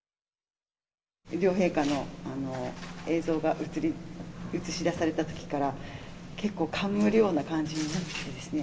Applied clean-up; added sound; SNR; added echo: none; none; none; none.